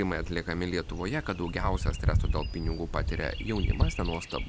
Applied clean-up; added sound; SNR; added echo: none; Bird vocalization, bird call, bird song; -2 dB; none.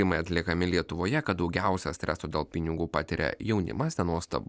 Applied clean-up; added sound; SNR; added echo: none; none; none; none.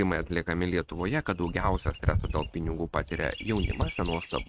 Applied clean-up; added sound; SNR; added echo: neural mask model RNNoise.